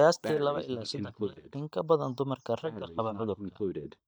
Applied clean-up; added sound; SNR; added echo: neural mask model DeepFilterNet 3.